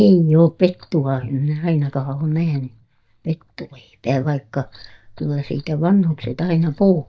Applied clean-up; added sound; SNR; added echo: neural mask model DeepFilterNet 3.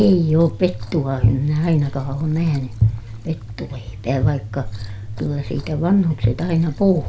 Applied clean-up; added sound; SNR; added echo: none; Liquid; 16 dB; none.